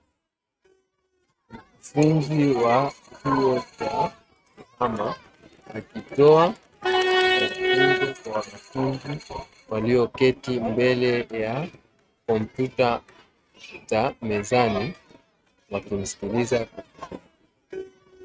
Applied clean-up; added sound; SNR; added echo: neural mask model RNNoise.